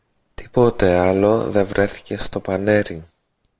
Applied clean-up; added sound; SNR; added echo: none; none; none; none.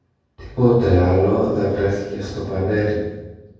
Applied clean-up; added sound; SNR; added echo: none; none; none; reverberation time 1.3 s.